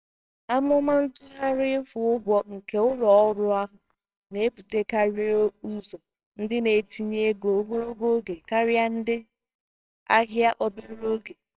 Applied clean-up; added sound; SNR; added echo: neural separator model SepFormer WHAMR!.